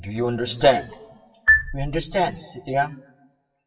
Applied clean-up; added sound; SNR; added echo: classical method WPE with log-MMSE.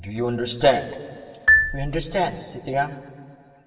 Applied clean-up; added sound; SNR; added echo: none; Marimba, xylophone; -2 dB; reverberation time 2.4 s.